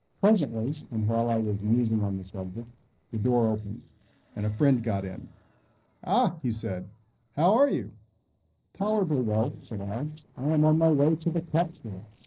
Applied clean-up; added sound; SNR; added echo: neural separator model SepFormer DNS4.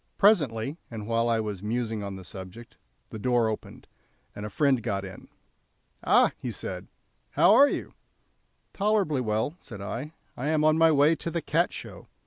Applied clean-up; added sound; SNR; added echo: none; none; none; none.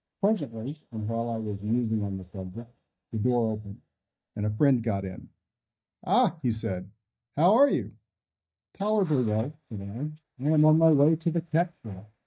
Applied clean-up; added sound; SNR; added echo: neural mask model DeepFilterNet 3.